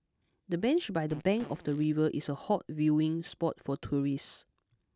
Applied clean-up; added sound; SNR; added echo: none; Fart; 18 dB; none.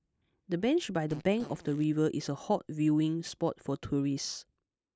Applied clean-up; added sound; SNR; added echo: neural mask model Resemble Enhance denoiser.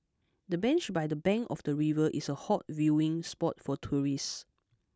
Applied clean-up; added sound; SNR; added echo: none; none; none; none.